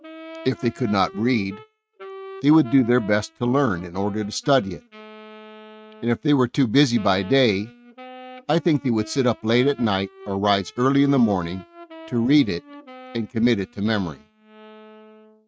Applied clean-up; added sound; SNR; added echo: neural mask model RNNoise.